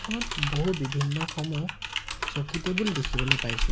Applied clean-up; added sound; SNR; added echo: none; Typing; 0 dB; none.